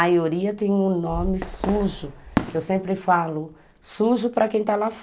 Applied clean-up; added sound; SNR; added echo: none; Fireworks; 9 dB; none.